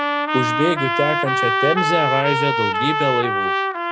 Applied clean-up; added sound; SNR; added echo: none; Trumpet; -2 dB; none.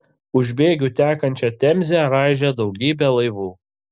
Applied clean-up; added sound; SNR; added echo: none; none; none; none.